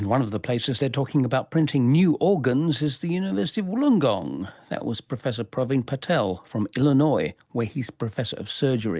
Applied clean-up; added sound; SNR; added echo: none; none; none; none.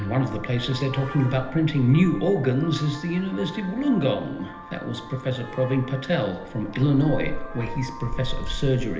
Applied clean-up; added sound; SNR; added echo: none; Vehicle horn, car horn, honking; 10 dB; reverberation time 1.4 s.